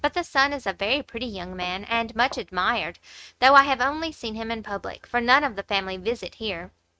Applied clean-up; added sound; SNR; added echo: neural mask model RNNoise.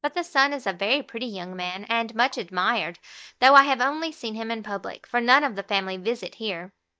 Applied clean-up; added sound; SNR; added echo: neural mask model DeepFilterNet 3.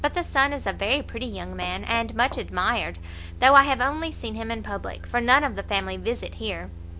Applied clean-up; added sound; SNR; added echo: none; Knock; 18 dB; none.